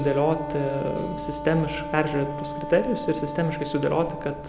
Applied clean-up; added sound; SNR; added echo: none; Wind instrument, woodwind instrument; 8 dB; none.